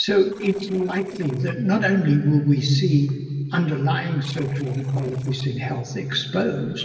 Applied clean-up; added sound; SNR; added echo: neural separator model SepFormer DNS4.